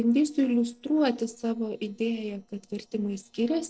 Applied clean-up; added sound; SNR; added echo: neural separator model SepFormer DNS4.